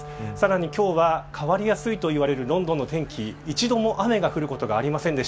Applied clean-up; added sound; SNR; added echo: none; Wind instrument, woodwind instrument; 16 dB; none.